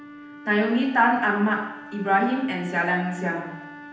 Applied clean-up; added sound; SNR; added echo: none; Wind instrument, woodwind instrument; 17 dB; reverberation time 0.9 s.